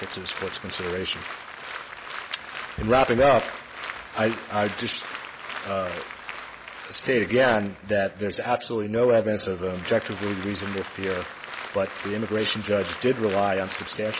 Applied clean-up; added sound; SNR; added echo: none; Applause; 11 dB; none.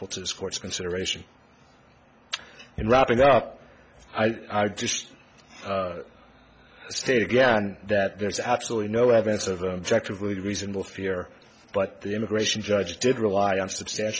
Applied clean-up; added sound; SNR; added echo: none; none; none; none.